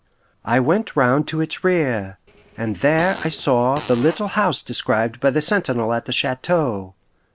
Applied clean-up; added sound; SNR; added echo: none; Fart; 15 dB; none.